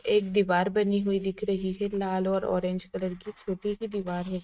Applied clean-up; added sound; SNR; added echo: neural mask model RNNoise.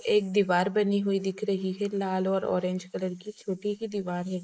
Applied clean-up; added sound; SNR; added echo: neural mask model Resemble Enhance denoiser.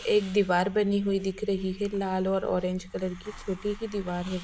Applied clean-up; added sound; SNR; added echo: none; Hiss; 18 dB; none.